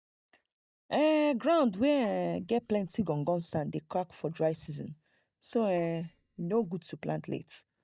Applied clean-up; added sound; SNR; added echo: neural mask model DeepFilterNet 3.